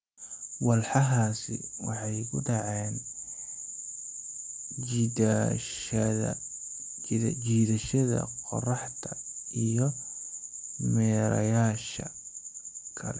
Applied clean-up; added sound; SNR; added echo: none; none; none; none.